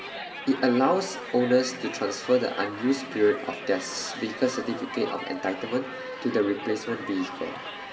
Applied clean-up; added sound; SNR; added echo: none; Crowd; 10 dB; reverberation time 2.8 s.